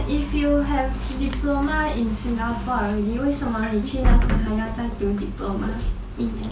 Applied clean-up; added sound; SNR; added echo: none; none; none; none.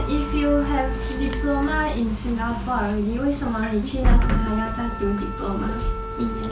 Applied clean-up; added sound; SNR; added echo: none; Wind instrument, woodwind instrument; 14 dB; none.